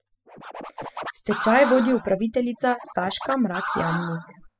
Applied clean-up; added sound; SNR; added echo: classical method spectral subtraction.